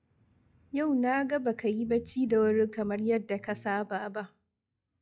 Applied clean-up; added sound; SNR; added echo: classical method log-MMSE.